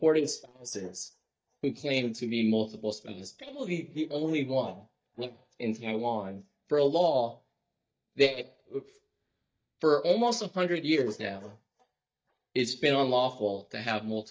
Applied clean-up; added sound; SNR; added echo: neural mask model DeepFilterNet 3.